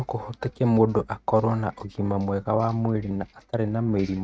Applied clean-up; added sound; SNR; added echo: neural mask model RNNoise.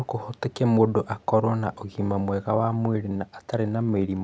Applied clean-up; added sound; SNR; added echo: none; none; none; none.